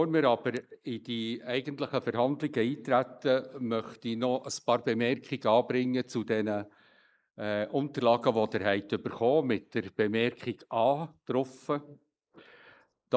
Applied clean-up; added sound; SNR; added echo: neural mask model Resemble Enhance denoiser.